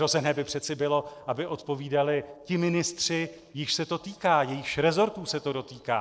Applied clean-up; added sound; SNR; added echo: neural separator model SepFormer DNS4.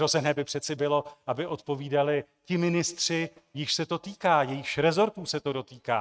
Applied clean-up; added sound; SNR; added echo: neural mask model RNNoise.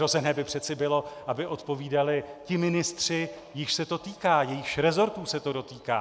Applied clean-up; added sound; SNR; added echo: none; Piano; 19 dB; none.